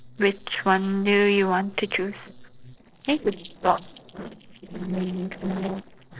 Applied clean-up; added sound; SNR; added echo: neural separator model SepFormer DNS4.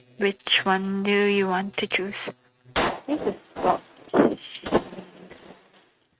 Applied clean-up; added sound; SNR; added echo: neural mask model RNNoise.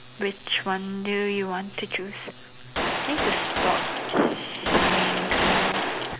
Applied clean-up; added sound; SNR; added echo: none; Gunshot, gunfire; -4 dB; none.